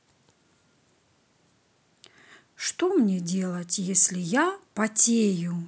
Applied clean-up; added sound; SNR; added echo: none; none; none; none.